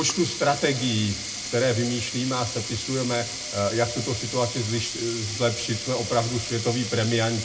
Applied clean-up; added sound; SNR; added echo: none; Sink (filling or washing); 7 dB; reverberation time 0.2 s.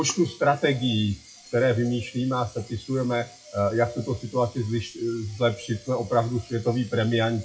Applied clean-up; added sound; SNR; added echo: classical method WPE with log-MMSE.